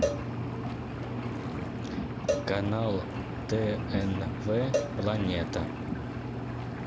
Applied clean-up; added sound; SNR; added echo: none; Cowbell + Engine; -1 dB; none.